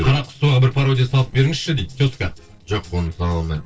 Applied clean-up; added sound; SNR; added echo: neural separator model SepFormer DNS4.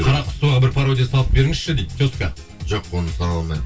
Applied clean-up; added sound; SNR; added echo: none; Wind / Bird; 10 dB; reverberation time 0.1 s.